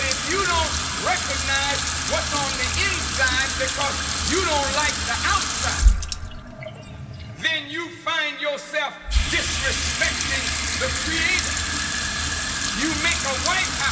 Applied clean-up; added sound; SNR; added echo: none; Sink (filling or washing) / Water tap, faucet; -2 dB; reverberation time 2.0 s.